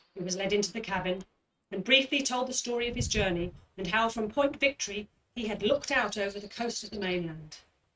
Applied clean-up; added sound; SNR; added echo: neural mask model RNNoise.